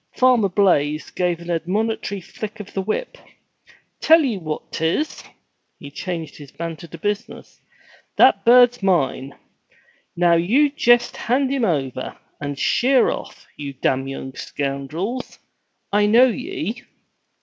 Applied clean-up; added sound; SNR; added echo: none; none; none; none.